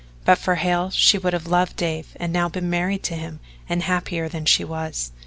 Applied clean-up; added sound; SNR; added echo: none; none; none; none.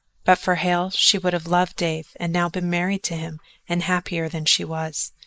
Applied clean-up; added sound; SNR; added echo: neural mask model Resemble Enhance denoiser.